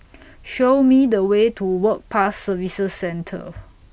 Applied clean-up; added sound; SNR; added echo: none; none; none; none.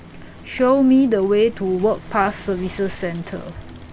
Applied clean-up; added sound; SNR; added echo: none; Bicycle + Crumpling, crinkling; 17 dB; none.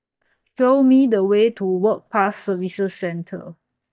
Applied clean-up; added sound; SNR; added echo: neural mask model DeepFilterNet 3.